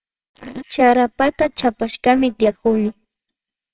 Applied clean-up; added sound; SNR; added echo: neural separator model SepFormer WHAMR!.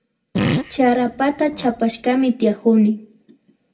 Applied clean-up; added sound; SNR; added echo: none; Fart; 6 dB; reverberation time 0.2 s.